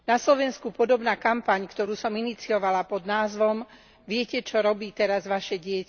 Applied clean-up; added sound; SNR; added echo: none; none; none; none.